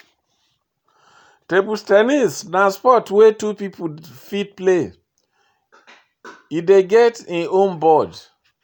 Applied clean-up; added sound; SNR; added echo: none; none; none; none.